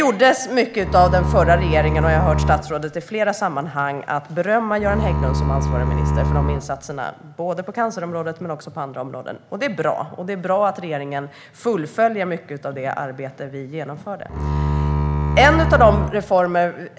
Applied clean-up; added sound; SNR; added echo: none; Bowed string instrument; -1 dB; none.